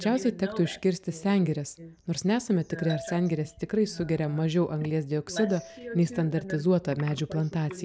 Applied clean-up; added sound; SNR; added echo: none; Marimba, xylophone; 19 dB; none.